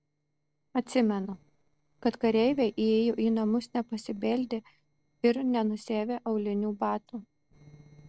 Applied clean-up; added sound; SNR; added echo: neural separator model SepFormer DNS4.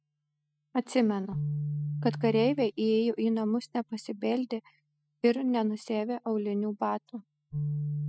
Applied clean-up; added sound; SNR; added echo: classical method spectral subtraction.